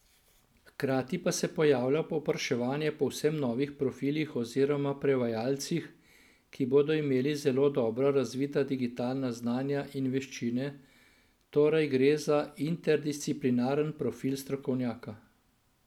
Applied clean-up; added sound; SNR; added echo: none; none; none; none.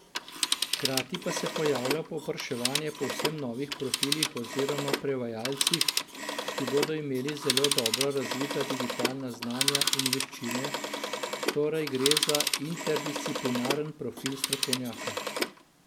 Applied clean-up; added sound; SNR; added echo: none; Telephone; -1 dB; none.